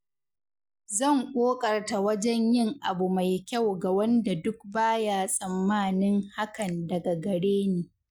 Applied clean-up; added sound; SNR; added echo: none; none; none; none.